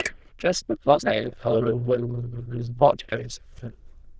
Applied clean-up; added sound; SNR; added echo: neural diffusion model UNIVERSE++.